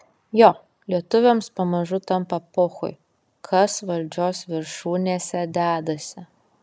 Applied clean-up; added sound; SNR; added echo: none; none; none; none.